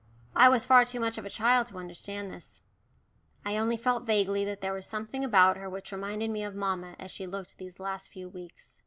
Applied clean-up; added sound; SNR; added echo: none; none; none; none.